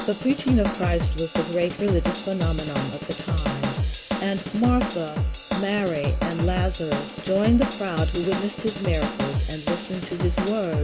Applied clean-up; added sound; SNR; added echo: none; Drum / Drum kit; 0 dB; none.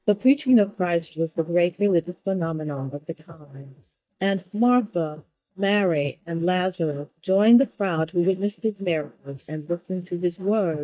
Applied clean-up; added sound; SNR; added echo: neural mask model DeepFilterNet 3.